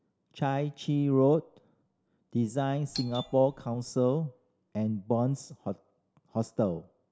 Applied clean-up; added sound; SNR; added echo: none; Doorbell; 14 dB; none.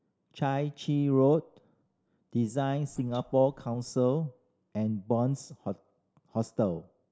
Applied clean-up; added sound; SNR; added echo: neural mask model Resemble Enhance denoiser.